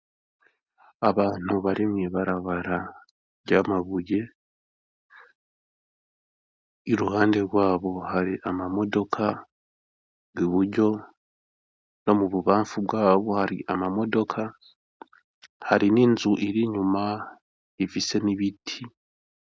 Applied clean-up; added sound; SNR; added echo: none; none; none; none.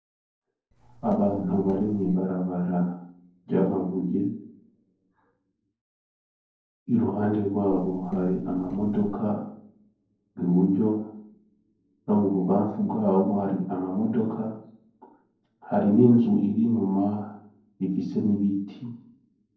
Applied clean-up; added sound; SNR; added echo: neural separator model SepFormer DNS4.